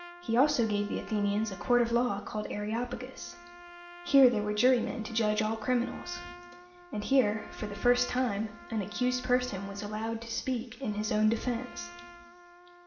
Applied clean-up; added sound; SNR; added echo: none; Trumpet; 19 dB; reverberation time 1.7 s.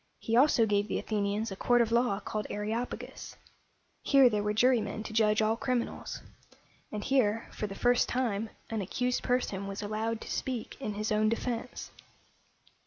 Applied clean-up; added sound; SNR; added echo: none; none; none; none.